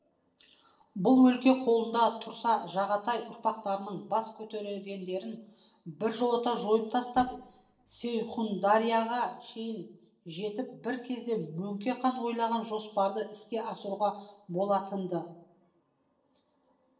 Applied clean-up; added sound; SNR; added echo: neural separator model SepFormer DNS4.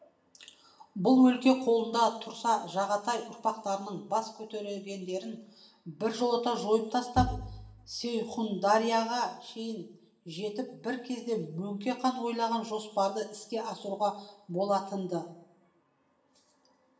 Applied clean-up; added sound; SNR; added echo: none; Bowed string instrument; 6 dB; reverberation time 0.7 s.